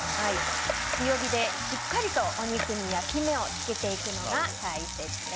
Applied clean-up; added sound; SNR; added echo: none; Gong; 6 dB; none.